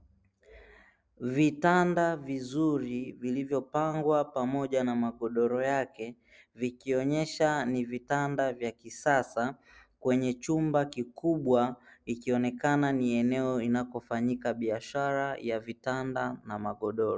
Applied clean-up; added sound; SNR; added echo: none; none; none; none.